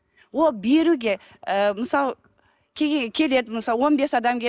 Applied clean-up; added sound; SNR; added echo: none; none; none; none.